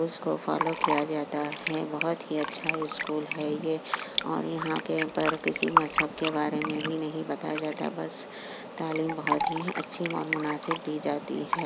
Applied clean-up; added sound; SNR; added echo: none; Fill (with liquid); 3 dB; none.